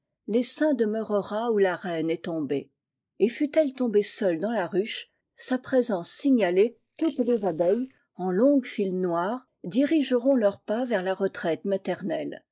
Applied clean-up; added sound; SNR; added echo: neural mask model Resemble Enhance denoiser.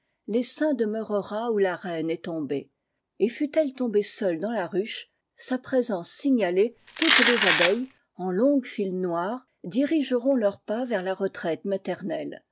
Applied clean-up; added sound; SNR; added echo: none; Domestic sounds, home sounds; -4 dB; none.